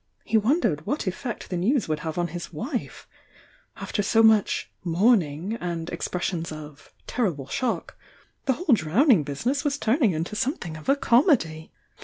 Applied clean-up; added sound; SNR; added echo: none; none; none; none.